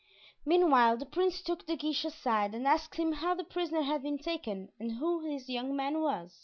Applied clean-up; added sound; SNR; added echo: none; none; none; none.